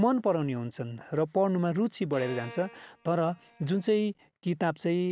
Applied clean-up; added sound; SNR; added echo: none; Bowed string instrument; 20 dB; none.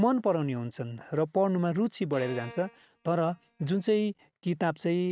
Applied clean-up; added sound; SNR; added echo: neural mask model RNNoise.